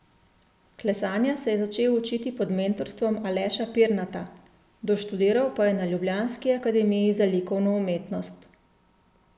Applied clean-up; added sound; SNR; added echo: none; none; none; none.